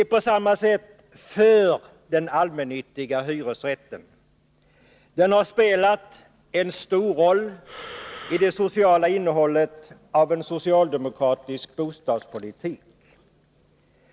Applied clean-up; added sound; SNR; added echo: none; Breathing; 16 dB; none.